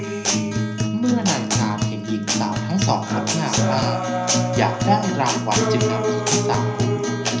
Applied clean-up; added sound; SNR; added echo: none; Acoustic guitar; -4 dB; reverberation time 0.5 s.